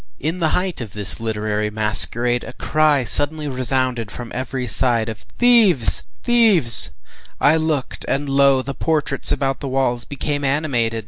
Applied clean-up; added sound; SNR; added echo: none; none; none; none.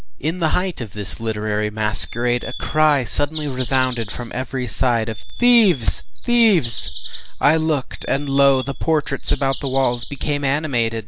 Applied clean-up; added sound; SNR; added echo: none; Bird vocalization, bird call, bird song; 17 dB; none.